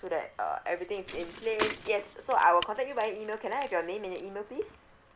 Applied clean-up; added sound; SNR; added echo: none; Bicycle; 12 dB; none.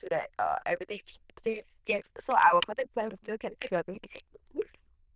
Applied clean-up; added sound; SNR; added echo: neural diffusion model UNIVERSE++.